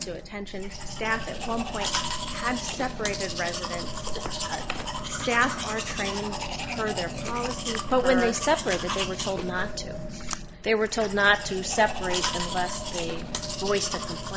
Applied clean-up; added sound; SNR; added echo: none; Domestic sounds, home sounds; 5 dB; none.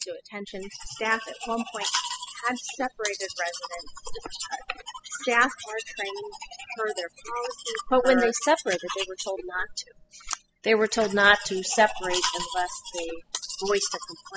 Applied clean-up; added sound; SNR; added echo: classical method spectral subtraction.